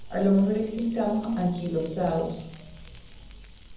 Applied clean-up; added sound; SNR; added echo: none; Fire; 18 dB; reverberation time 0.7 s.